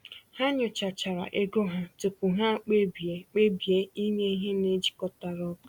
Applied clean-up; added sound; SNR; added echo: none; none; none; none.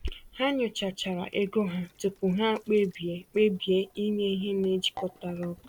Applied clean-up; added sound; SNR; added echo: none; Sink (filling or washing); 18 dB; none.